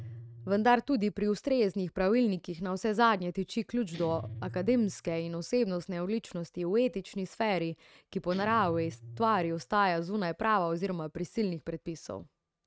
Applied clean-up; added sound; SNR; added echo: neural mask model RNNoise.